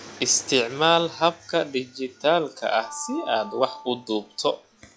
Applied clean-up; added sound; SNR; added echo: classical method log-MMSE.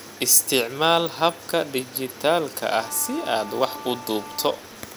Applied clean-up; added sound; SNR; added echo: none; Bowed string instrument; 15 dB; none.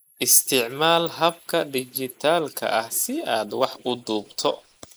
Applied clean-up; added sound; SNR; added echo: neural mask model Resemble Enhance denoiser.